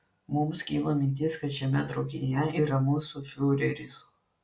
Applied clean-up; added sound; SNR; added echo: none; none; none; none.